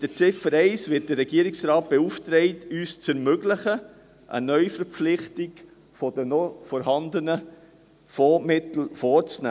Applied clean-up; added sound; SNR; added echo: none; none; none; none.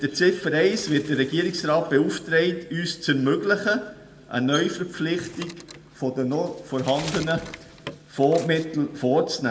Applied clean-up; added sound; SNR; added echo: none; Bird; 19 dB; reverberation time 0.8 s.